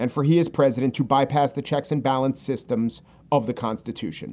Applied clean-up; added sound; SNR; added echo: none; none; none; none.